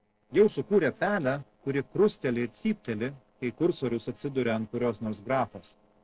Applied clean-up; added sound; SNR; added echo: neural separator model SepFormer DNS4.